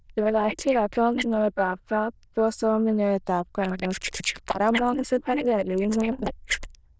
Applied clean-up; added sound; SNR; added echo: neural diffusion model UNIVERSE++.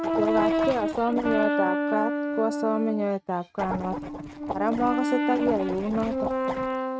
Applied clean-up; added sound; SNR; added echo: neural mask model RNNoise.